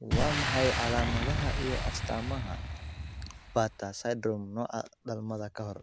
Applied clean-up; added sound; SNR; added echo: none; Boom; 0 dB; none.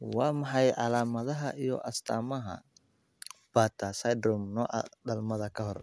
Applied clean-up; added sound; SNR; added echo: none; none; none; none.